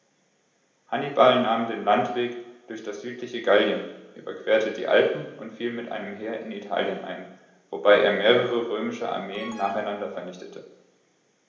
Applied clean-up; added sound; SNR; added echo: none; Alarm; 20 dB; reverberation time 1.0 s.